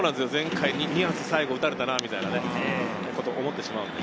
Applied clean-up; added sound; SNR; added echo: none; none; none; none.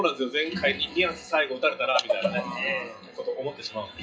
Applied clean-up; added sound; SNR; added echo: classical method WPE with log-MMSE.